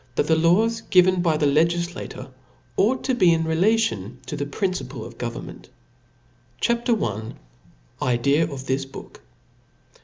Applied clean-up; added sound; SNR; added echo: none; none; none; none.